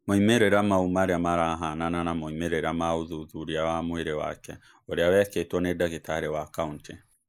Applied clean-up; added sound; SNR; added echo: neural mask model Resemble Enhance denoiser.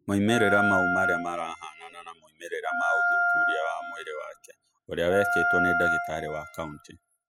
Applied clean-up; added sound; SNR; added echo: classical method spectral subtraction.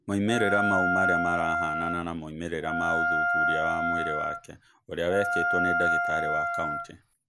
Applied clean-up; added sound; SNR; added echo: none; Wind instrument, woodwind instrument; -3 dB; none.